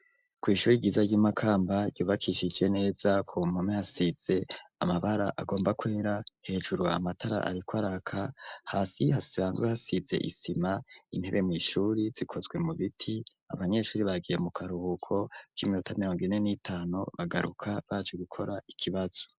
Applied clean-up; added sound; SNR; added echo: neural mask model Resemble Enhance denoiser.